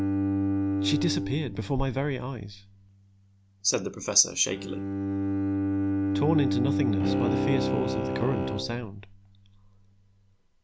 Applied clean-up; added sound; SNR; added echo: none; Bowed string instrument + Bowed string instrument; -2 dB; none.